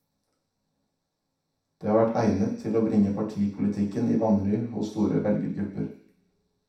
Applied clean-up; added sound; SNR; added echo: none; none; none; reverberation time 0.7 s.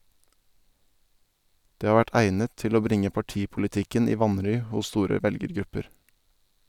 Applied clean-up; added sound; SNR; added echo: none; none; none; none.